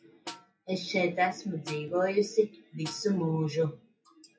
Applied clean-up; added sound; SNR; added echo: classical method WPE with log-MMSE.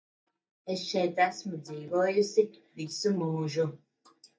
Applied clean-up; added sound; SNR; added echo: neural mask model DeepFilterNet 3.